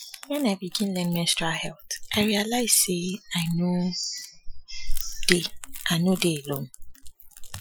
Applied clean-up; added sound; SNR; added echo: classical method Wiener filter.